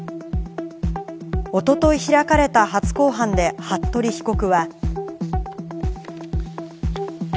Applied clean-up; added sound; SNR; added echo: none; none; none; none.